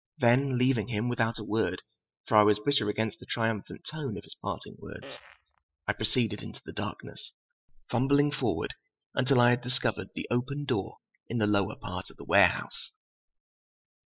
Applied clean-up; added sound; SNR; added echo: classical method spectral subtraction.